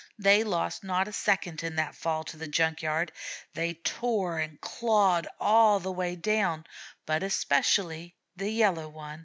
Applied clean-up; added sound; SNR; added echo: none; none; none; none.